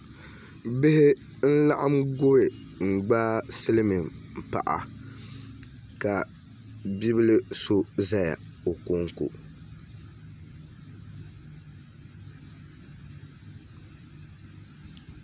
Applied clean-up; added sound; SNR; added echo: none; none; none; none.